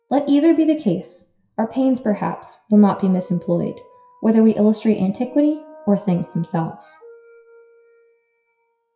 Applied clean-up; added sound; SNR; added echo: classical method WPE with log-MMSE.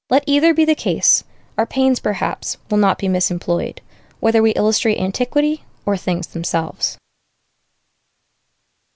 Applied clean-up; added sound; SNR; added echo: none; none; none; none.